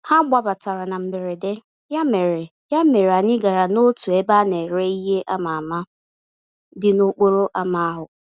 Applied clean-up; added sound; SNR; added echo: none; none; none; none.